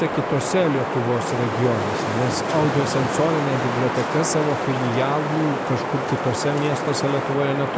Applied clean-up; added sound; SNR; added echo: none; Wind; 1 dB; none.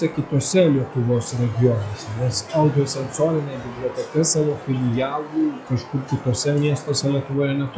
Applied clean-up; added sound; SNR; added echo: classical method log-MMSE.